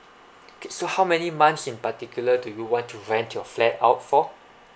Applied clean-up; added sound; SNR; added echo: none; none; none; none.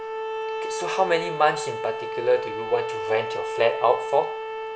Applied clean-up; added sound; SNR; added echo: none; Bowed string instrument; 5 dB; reverberation time 0.6 s.